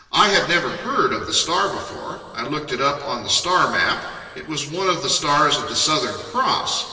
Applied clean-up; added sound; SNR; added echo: none; none; none; reverberation time 2.0 s.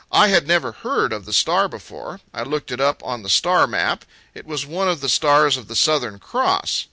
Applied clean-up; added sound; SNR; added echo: none; none; none; none.